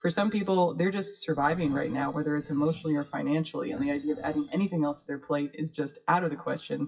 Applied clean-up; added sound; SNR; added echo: classical method WPE with log-MMSE.